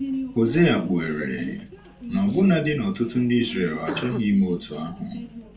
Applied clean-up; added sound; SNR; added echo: none; Sneeze; 10 dB; reverberation time 0.2 s.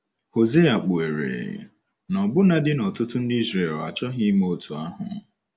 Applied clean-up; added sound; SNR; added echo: none; none; none; none.